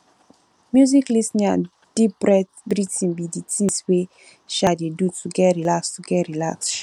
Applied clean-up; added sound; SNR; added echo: none; none; none; none.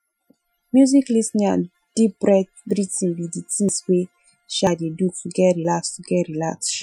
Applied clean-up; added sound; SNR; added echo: classical method Wiener filter.